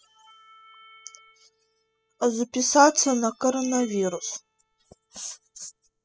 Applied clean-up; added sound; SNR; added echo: classical method spectral subtraction.